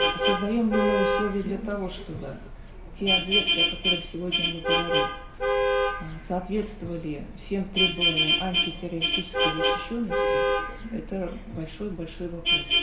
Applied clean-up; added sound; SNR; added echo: none; Vehicle horn, car horn, honking; -5 dB; reverberation time 0.5 s.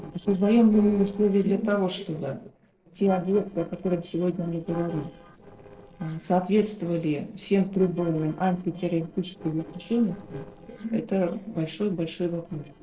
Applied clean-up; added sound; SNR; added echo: neural separator model SepFormer DNS4.